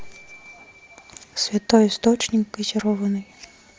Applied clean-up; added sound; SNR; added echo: none; none; none; none.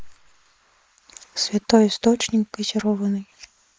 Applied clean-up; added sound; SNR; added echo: neural mask model Resemble Enhance denoiser.